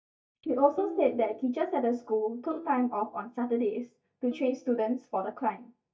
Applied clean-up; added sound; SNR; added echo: neural mask model DeepFilterNet 3.